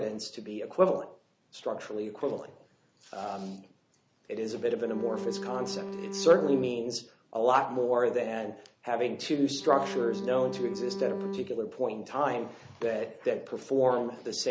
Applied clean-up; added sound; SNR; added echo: none; Bowed string instrument; 7 dB; none.